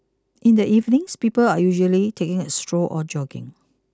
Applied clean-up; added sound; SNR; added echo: none; none; none; none.